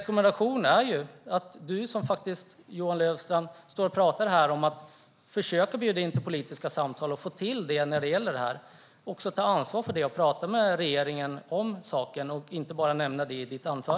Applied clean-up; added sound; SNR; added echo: none; none; none; none.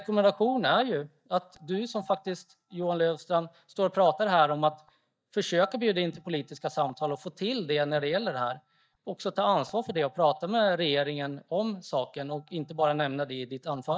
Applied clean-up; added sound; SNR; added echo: neural mask model DeepFilterNet 3.